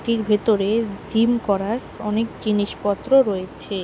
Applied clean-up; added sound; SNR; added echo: none; none; none; none.